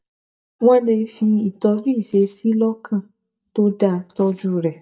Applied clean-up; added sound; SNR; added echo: neural mask model DeepFilterNet 3.